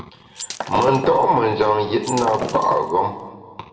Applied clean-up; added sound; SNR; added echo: none; Shatter; 11 dB; reverberation time 1.9 s.